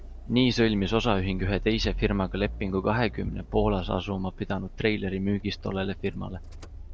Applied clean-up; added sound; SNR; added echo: none; Accelerating, revving, vroom; 9 dB; none.